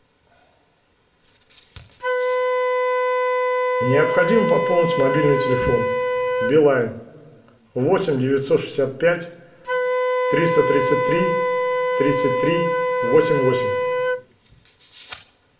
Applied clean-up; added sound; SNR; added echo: none; Wind instrument, woodwind instrument; 0 dB; reverberation time 0.7 s.